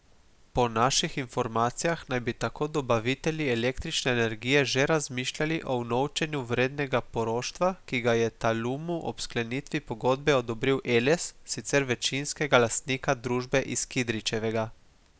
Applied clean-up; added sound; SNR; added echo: none; none; none; none.